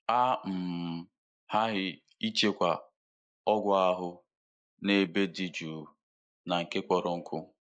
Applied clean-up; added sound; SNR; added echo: neural mask model Resemble Enhance denoiser.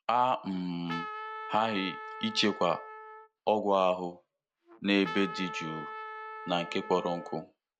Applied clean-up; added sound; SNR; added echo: none; Trumpet; 11 dB; none.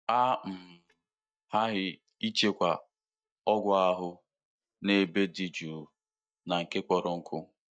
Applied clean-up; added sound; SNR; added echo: neural mask model DeepFilterNet 3.